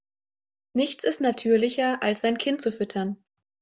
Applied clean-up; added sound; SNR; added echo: none; none; none; none.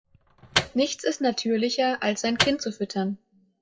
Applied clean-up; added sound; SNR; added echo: classical method WPE with log-MMSE.